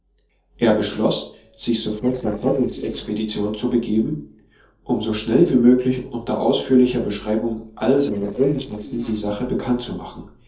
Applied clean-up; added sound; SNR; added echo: neural separator model SepFormer DNS4.